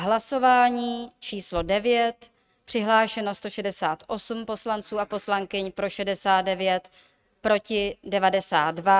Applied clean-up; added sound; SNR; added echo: neural mask model RNNoise.